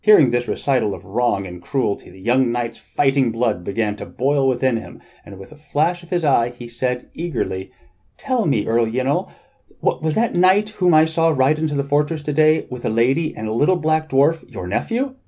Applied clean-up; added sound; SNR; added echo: none; none; none; none.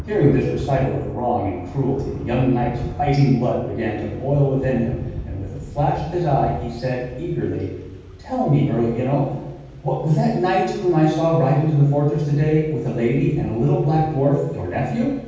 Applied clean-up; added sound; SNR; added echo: none; Thunder / Rain; 15 dB; reverberation time 1.2 s.